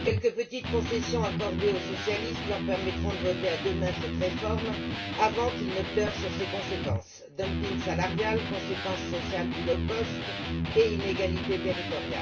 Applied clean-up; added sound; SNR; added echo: none; Electric guitar; 1 dB; reverberation time 0.2 s.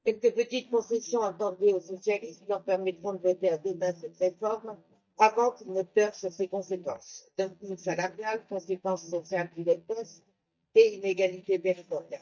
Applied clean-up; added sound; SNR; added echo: neural mask model DeepFilterNet 3.